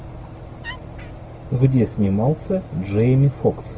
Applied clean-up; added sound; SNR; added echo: none; Wood; 17 dB; none.